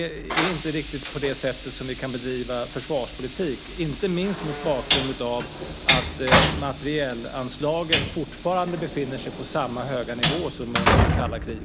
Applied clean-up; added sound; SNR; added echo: none; Train; -2 dB; none.